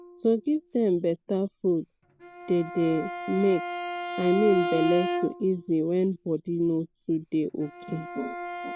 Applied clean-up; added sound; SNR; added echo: none; Bowed string instrument; 8 dB; none.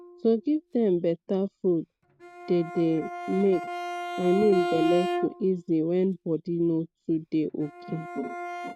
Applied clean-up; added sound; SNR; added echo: neural mask model RNNoise.